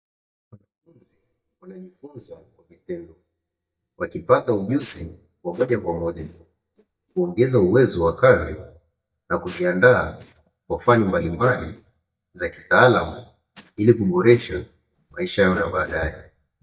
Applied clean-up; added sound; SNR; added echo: neural mask model DeepFilterNet 3.